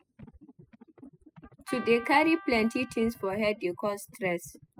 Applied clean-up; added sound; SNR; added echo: classical method spectral subtraction.